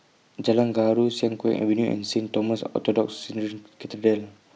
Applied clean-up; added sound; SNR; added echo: none; none; none; none.